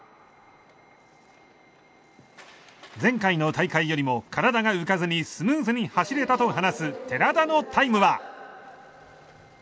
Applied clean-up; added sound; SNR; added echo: none; none; none; none.